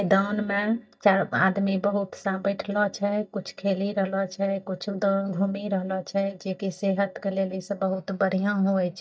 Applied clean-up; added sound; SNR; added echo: neural mask model DeepFilterNet 3.